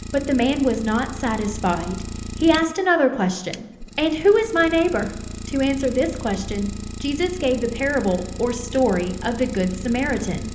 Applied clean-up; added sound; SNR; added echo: none; Idling; 11 dB; reverberation time 0.8 s.